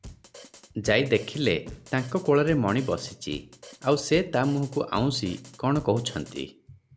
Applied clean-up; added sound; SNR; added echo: none; Drum kit; 20 dB; none.